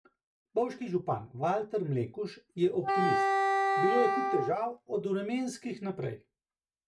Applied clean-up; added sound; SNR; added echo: neural mask model RNNoise.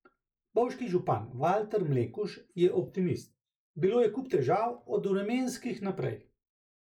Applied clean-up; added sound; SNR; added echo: neural mask model Resemble Enhance denoiser.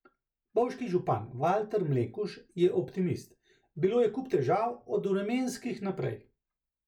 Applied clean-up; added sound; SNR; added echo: none; none; none; none.